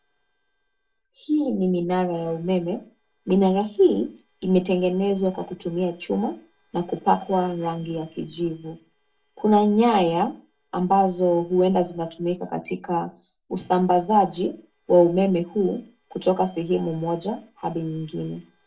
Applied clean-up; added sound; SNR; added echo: neural separator model SepFormer DNS4.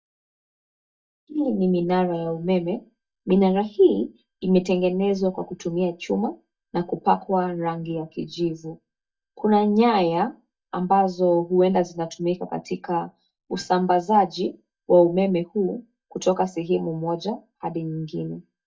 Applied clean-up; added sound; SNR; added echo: neural mask model DeepFilterNet 3.